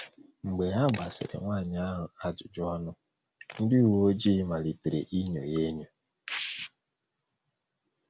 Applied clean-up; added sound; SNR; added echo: none; none; none; none.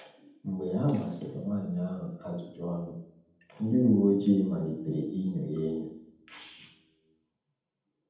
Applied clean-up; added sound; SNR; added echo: none; none; none; reverberation time 0.8 s.